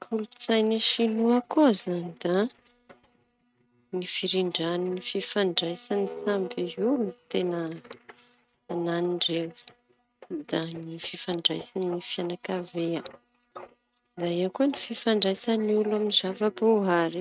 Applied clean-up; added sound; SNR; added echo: neural mask model RNNoise.